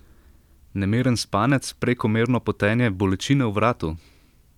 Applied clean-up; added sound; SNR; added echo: none; none; none; none.